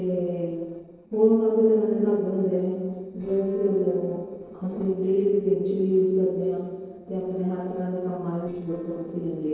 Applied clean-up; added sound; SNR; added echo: neural separator model SepFormer DNS4.